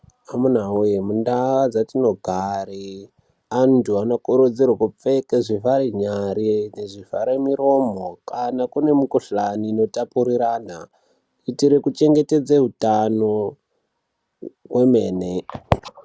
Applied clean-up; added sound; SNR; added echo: none; none; none; none.